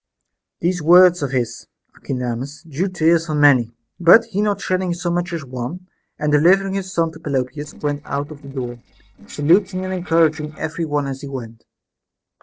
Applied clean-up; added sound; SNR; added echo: neural separator model SepFormer DNS4.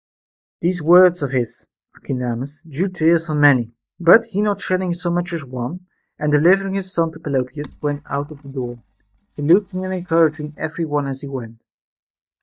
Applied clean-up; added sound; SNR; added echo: neural mask model DeepFilterNet 3.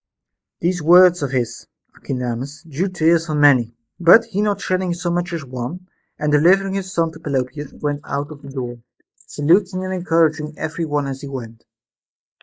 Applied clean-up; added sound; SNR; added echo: neural mask model Resemble Enhance denoiser.